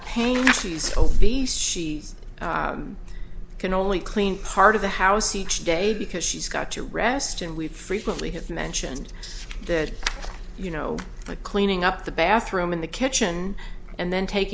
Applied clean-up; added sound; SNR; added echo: none; none; none; none.